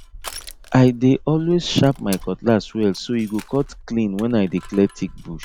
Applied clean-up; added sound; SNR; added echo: none; Crushing; 19 dB; none.